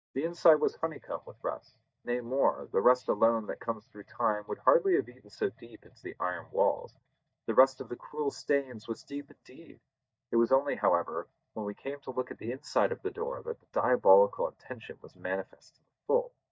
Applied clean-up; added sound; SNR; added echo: neural mask model DeepFilterNet 3.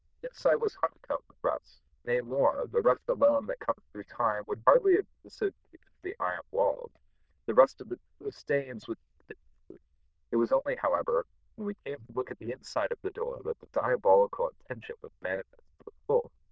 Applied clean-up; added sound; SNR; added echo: neural diffusion model UNIVERSE++.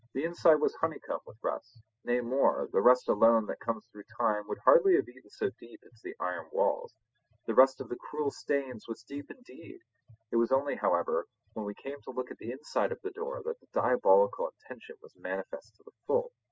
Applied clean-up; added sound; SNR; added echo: classical method spectral subtraction.